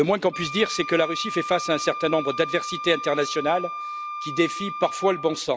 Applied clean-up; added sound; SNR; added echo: none; Wind instrument, woodwind instrument; 8 dB; none.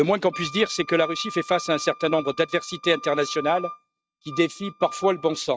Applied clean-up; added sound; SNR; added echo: neural mask model RNNoise.